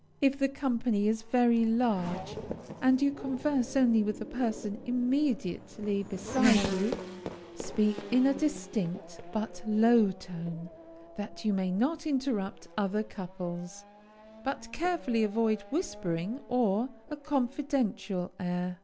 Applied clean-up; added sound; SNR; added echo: none; Race car, auto racing / Accelerating, revving, vroom; 11 dB; none.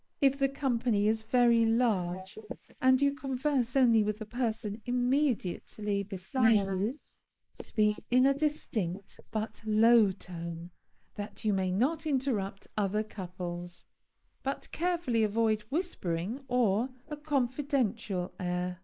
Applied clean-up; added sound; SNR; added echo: neural mask model Resemble Enhance denoiser.